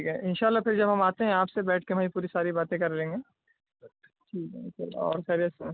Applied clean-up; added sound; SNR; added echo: none; none; none; none.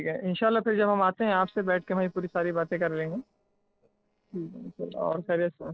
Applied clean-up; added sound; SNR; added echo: neural separator model SepFormer DNS4.